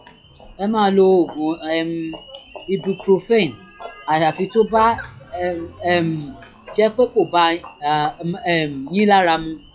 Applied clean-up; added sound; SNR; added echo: classical method log-MMSE.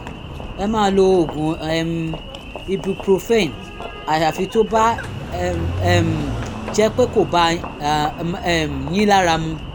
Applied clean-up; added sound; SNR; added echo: none; Engine; 8 dB; none.